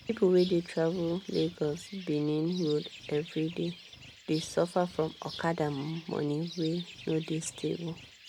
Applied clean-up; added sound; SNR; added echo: none; Bird; 16 dB; none.